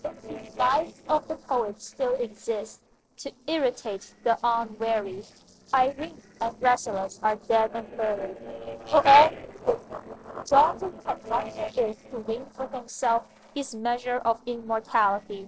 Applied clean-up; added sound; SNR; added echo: neural separator model SepFormer DNS4.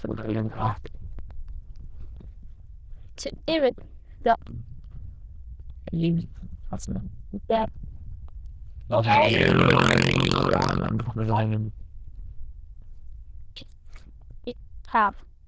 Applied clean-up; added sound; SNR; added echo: neural diffusion model UNIVERSE++.